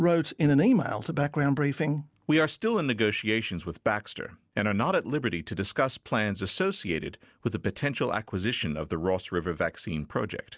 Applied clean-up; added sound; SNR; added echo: none; none; none; none.